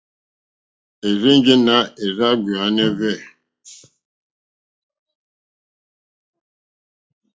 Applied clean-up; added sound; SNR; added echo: classical method log-MMSE.